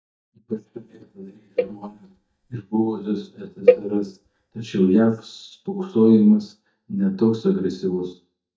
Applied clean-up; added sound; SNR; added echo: neural mask model DeepFilterNet 3.